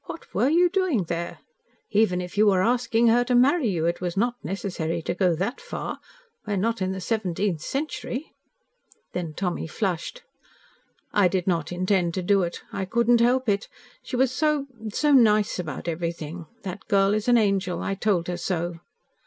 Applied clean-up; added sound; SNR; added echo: none; none; none; none.